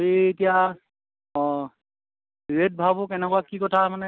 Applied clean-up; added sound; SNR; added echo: none; none; none; none.